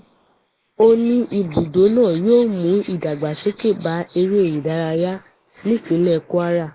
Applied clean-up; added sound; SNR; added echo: neural mask model Resemble Enhance denoiser.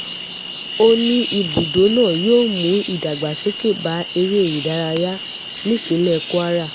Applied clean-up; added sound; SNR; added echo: none; Cricket / Frog; 9 dB; none.